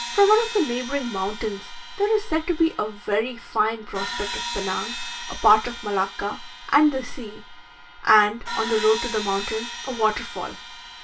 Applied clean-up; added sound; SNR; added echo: none; Crash cymbal; 11 dB; reverberation time 0.2 s.